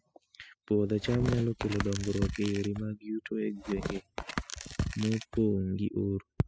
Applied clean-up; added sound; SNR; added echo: classical method spectral subtraction.